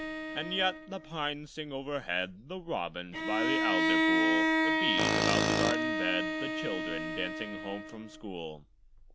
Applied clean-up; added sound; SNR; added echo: none; Tools + Bowed string instrument; -5 dB; none.